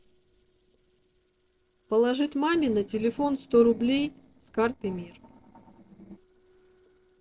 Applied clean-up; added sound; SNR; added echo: neural separator model SepFormer DNS4.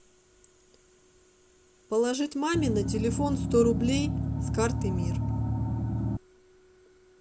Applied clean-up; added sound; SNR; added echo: none; Engine; -2 dB; none.